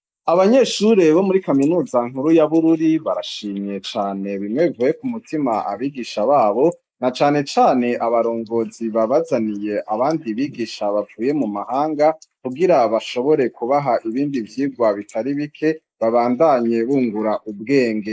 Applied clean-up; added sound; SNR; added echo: neural mask model Resemble Enhance denoiser.